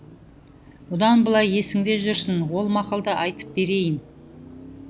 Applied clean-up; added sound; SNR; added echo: none; Car passing by / Traffic noise, roadway noise / Engine; 17 dB; none.